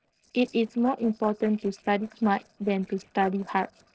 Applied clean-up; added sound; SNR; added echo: neural separator model SepFormer DNS4.